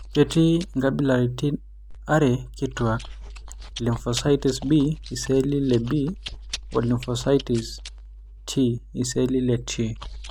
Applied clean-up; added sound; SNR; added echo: none; Chewing, mastication; 14 dB; none.